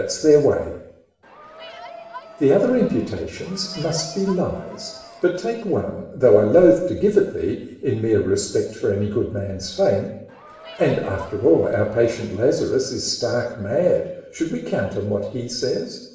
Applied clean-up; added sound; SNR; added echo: none; Crowd; 19 dB; reverberation time 0.9 s.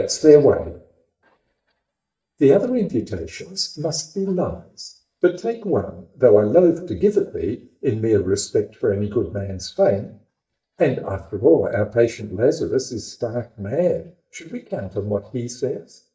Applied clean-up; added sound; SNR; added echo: neural mask model DeepFilterNet 3.